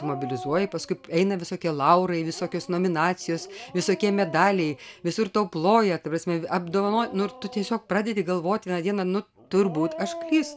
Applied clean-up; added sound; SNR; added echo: none; Dog; 17 dB; none.